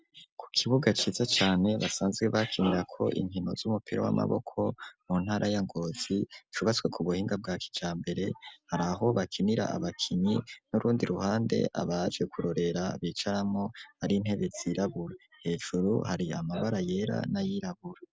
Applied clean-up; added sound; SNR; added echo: none; none; none; none.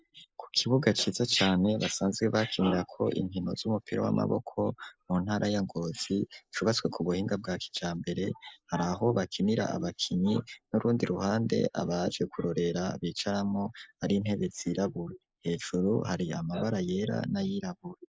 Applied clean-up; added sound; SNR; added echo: neural mask model Resemble Enhance denoiser.